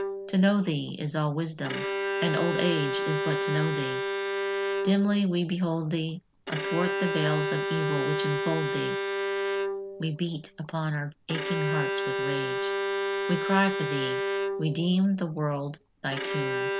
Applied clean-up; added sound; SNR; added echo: none; Bowed string instrument; 1 dB; none.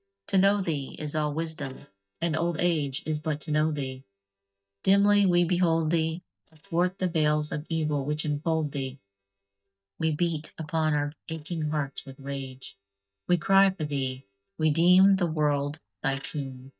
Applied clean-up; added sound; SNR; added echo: neural mask model DeepFilterNet 3.